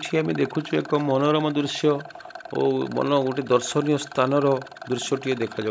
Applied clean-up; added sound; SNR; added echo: none; Rattle; 17 dB; none.